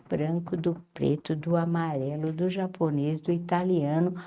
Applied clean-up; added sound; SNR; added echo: neural mask model RNNoise.